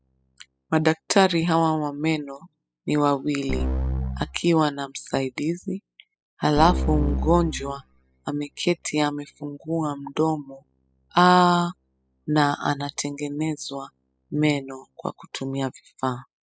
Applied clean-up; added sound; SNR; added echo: classical method spectral subtraction.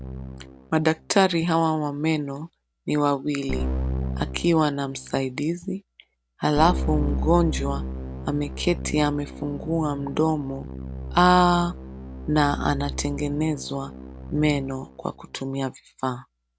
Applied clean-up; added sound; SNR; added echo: none; Keyboard (musical); 8 dB; none.